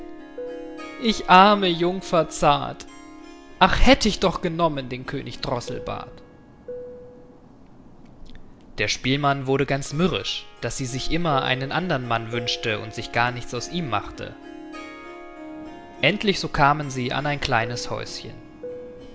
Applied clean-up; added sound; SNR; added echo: none; Fixed-wing aircraft, airplane + Harp; 16 dB; none.